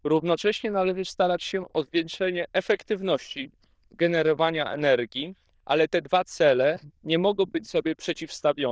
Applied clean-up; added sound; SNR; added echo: neural diffusion model UNIVERSE++.